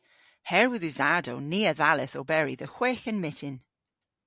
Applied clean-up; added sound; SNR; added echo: none; none; none; none.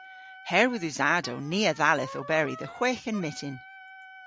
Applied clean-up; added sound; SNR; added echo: none; Wind instrument, woodwind instrument; 17 dB; none.